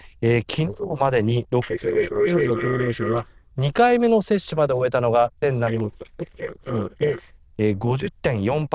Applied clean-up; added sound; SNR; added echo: neural diffusion model UNIVERSE++.